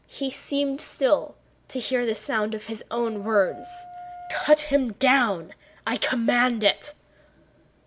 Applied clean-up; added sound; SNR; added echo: none; Wind instrument, woodwind instrument; 17 dB; none.